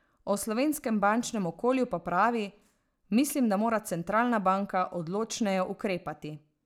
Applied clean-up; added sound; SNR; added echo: none; none; none; none.